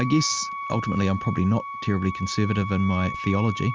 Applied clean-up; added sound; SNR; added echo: none; Wind instrument, woodwind instrument; 9 dB; none.